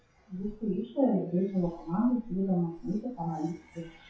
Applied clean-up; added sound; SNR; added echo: classical method WPE with log-MMSE.